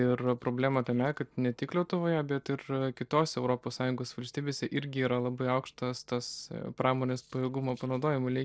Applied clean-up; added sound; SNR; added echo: neural separator model SepFormer DNS4.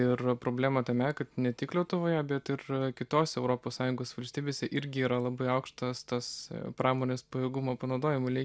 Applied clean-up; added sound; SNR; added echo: none; none; none; none.